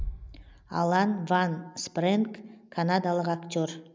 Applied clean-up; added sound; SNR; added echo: none; Bass drum; 16 dB; none.